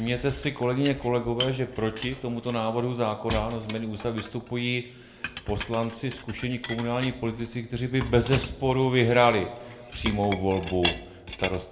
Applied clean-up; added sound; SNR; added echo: none; Chink, clink; 11 dB; reverberation time 1.7 s.